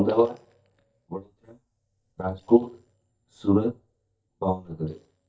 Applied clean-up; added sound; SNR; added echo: neural mask model DeepFilterNet 3.